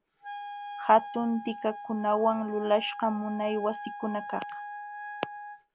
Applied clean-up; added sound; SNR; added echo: none; Wind instrument, woodwind instrument; 11 dB; none.